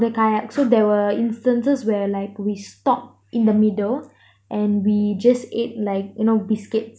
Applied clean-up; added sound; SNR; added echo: none; none; none; none.